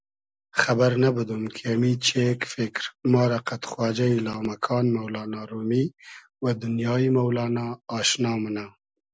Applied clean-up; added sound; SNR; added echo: none; none; none; none.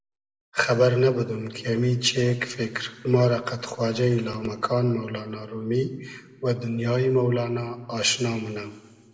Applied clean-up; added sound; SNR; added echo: none; none; none; reverberation time 1.2 s.